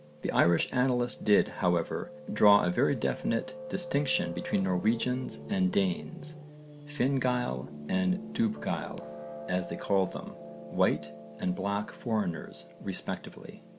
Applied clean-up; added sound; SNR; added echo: none; Piano; 13 dB; none.